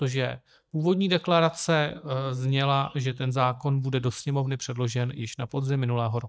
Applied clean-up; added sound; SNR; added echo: neural mask model DeepFilterNet 3.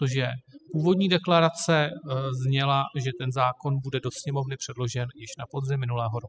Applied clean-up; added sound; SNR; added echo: classical method spectral subtraction.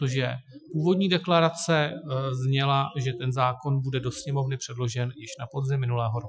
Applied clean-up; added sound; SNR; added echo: classical method Wiener filter.